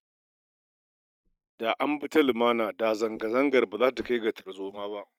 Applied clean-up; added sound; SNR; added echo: neural mask model DeepFilterNet 3.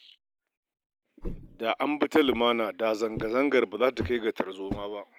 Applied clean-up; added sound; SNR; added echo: none; Walk, footsteps; 13 dB; none.